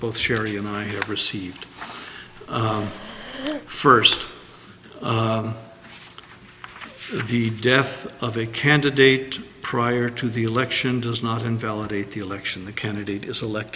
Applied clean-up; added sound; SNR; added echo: none; Breathing; 13 dB; none.